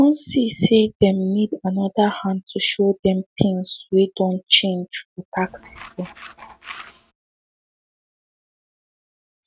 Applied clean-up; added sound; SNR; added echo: neural mask model RNNoise.